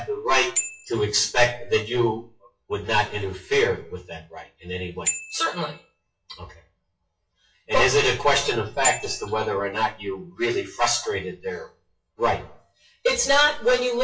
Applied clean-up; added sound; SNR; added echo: classical method WPE with log-MMSE.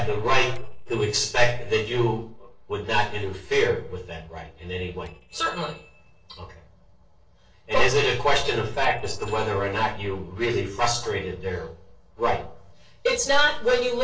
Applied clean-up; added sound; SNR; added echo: neural separator model SepFormer DNS4.